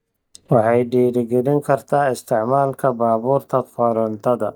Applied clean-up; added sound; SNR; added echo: neural mask model DeepFilterNet 3.